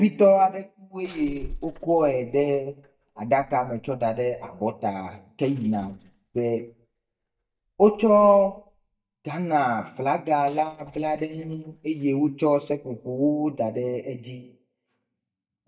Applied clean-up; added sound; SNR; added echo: neural mask model DeepFilterNet 3.